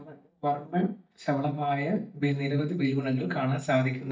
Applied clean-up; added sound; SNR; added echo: neural mask model DeepFilterNet 3.